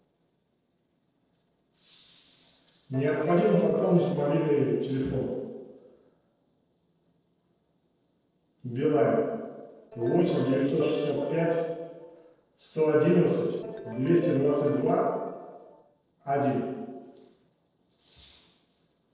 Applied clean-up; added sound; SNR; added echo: neural separator model SepFormer DNS4.